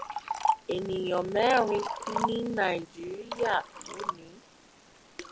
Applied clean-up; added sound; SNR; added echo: none; Liquid; 5 dB; none.